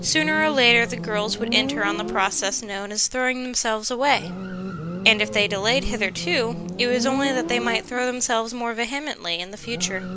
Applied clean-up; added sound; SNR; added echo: none; Motorcycle; 8 dB; none.